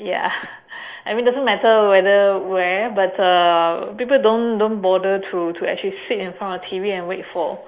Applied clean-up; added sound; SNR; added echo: neural mask model Resemble Enhance denoiser.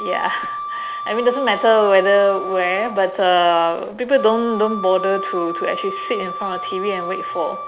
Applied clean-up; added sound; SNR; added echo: none; Wind instrument, woodwind instrument; 9 dB; none.